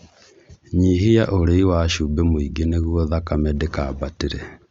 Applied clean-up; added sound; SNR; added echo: none; none; none; none.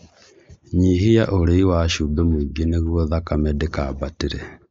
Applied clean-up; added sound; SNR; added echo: neural mask model Resemble Enhance denoiser.